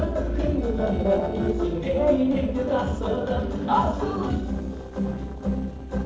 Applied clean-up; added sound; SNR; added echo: neural separator model SepFormer DNS4.